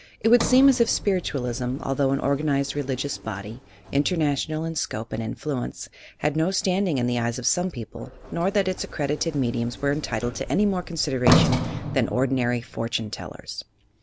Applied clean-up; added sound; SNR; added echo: none; Sliding door; 7 dB; none.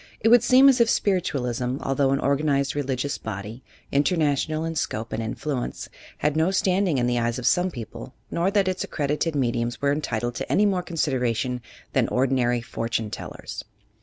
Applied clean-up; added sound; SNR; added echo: none; none; none; none.